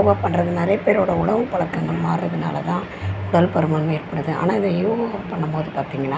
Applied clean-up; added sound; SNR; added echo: none; Bowed string instrument; 14 dB; none.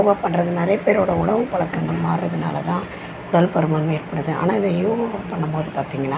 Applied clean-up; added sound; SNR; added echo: none; none; none; none.